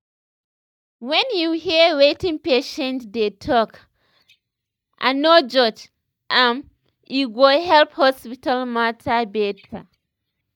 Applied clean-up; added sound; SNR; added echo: neural mask model DeepFilterNet 3.